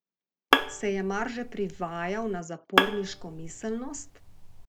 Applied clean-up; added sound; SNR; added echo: none; Bowed string instrument; -2 dB; none.